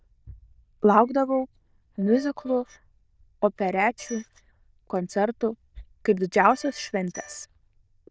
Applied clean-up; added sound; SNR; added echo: neural diffusion model UNIVERSE++.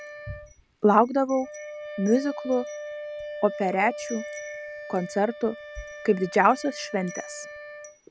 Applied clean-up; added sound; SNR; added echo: none; Wind chime + Wind instrument, woodwind instrument; 12 dB; none.